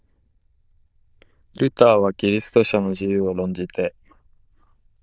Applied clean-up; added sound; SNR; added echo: neural diffusion model UNIVERSE++.